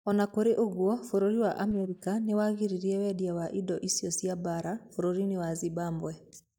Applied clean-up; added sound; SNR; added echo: neural mask model DeepFilterNet 3.